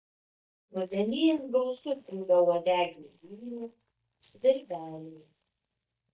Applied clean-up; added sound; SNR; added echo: neural mask model DeepFilterNet 3.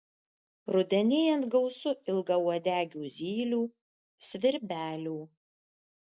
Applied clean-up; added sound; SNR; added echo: none; none; none; none.